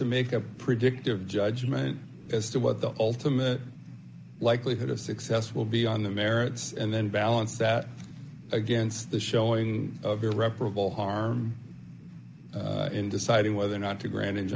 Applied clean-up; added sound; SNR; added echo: none; none; none; none.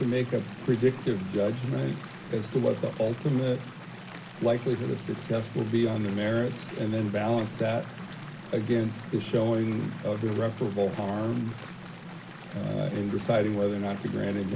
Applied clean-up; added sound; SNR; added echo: none; Stream; 17 dB; reverberation time 0.2 s.